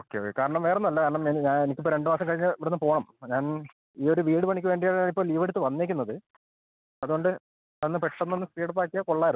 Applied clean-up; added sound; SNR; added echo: none; none; none; none.